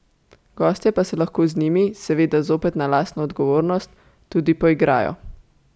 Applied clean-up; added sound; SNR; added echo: none; none; none; none.